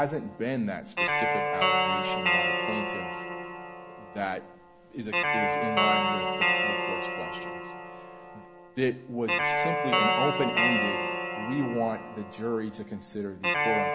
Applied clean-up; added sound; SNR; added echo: none; Guitar; -4 dB; none.